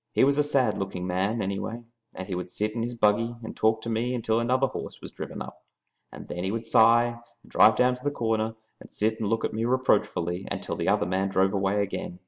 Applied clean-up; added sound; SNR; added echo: none; none; none; none.